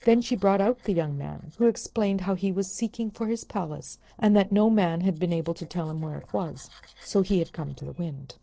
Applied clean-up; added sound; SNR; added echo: neural separator model SepFormer DNS4.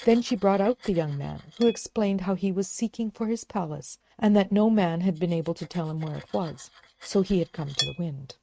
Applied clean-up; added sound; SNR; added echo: neural mask model RNNoise.